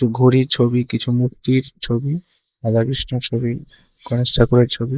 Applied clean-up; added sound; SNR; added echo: neural mask model Resemble Enhance denoiser.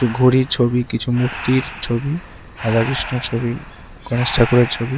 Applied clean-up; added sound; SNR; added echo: none; Breathing; 13 dB; none.